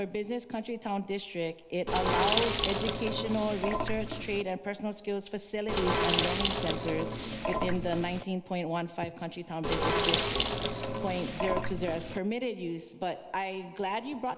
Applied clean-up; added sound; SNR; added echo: none; Sink (filling or washing); -5 dB; none.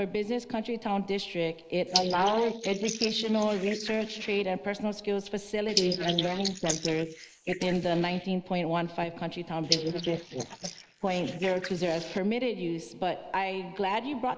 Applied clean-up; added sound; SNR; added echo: neural mask model Resemble Enhance denoiser.